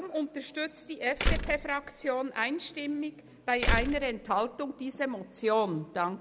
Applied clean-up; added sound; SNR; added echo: none; Slam; -1 dB; none.